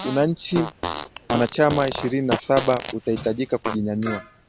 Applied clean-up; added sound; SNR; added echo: none; Fart; 8 dB; none.